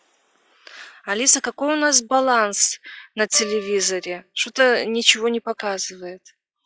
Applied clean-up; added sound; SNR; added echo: classical method log-MMSE.